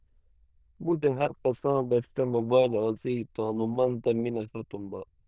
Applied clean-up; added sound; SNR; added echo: neural diffusion model UNIVERSE++.